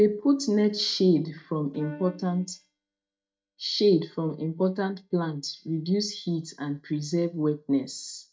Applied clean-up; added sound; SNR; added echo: neural mask model DeepFilterNet 3.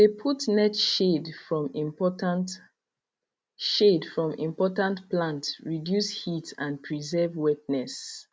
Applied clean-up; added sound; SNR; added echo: none; none; none; none.